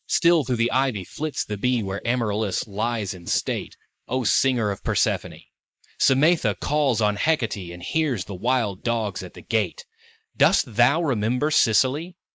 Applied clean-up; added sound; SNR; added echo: neural mask model Resemble Enhance denoiser.